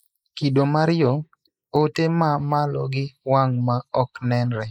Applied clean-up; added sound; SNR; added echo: neural mask model Resemble Enhance denoiser.